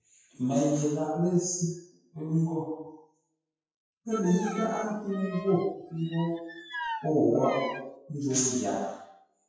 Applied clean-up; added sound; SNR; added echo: classical method WPE with log-MMSE.